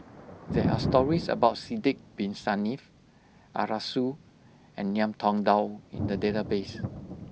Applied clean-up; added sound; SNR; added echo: none; Thunder; 7 dB; none.